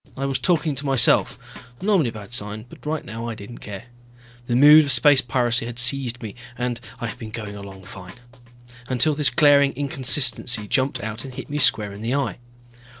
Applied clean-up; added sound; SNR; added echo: neural separator model SepFormer DNS4.